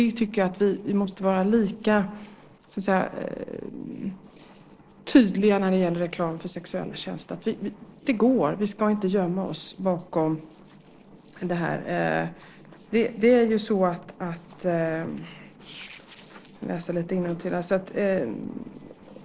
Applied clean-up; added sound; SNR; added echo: neural separator model SepFormer DNS4.